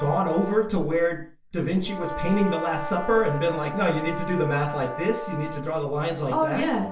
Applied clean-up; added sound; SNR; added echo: none; Brass instrument; 10 dB; reverberation time 0.4 s.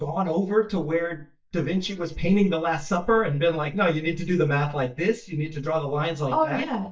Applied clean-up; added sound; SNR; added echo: neural mask model DeepFilterNet 3.